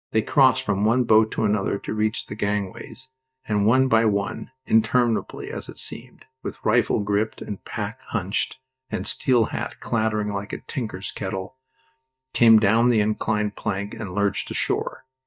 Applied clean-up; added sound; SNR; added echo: neural mask model DeepFilterNet 3.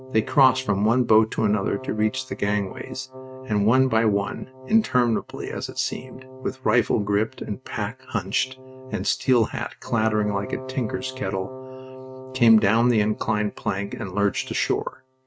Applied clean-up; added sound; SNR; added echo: neural mask model RNNoise.